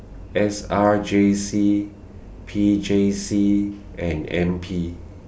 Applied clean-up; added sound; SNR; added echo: none; none; none; none.